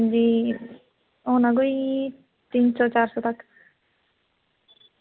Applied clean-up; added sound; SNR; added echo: none; none; none; none.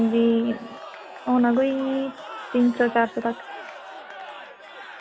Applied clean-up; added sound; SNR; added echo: none; Crowd / Cheering; 15 dB; none.